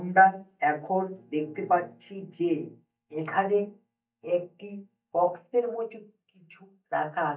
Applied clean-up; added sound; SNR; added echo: neural mask model DeepFilterNet 3.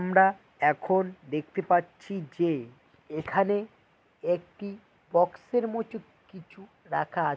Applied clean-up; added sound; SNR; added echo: none; none; none; none.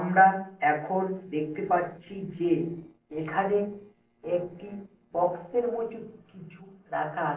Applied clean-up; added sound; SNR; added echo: neural separator model SepFormer DNS4.